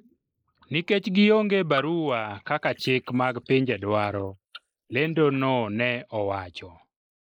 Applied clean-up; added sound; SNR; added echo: neural mask model Resemble Enhance denoiser.